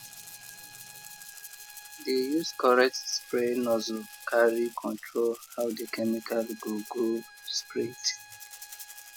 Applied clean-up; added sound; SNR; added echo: none; Bowed string instrument + Rattle (instrument); 17 dB; none.